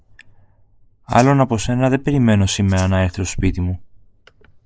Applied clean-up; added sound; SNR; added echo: neural mask model Resemble Enhance denoiser.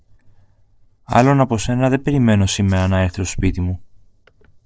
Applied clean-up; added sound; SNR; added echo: neural separator model SepFormer DNS4.